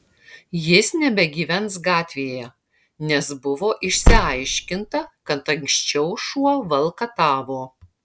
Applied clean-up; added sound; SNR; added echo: none; Car; -4 dB; none.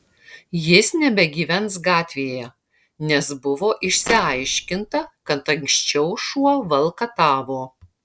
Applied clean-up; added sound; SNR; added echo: neural separator model SepFormer DNS4.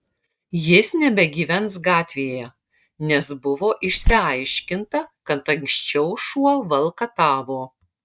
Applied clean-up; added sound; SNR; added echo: neural mask model DeepFilterNet 3.